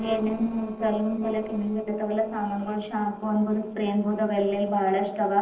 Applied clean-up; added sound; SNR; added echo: neural separator model SepFormer DNS4.